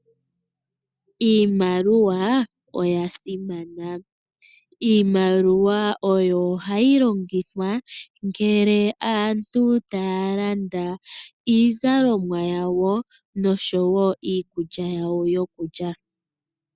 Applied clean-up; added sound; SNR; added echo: none; none; none; none.